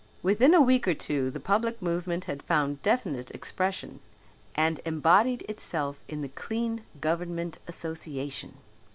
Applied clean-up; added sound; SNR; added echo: none; none; none; none.